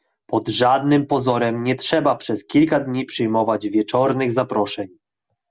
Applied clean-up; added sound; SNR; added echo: none; none; none; none.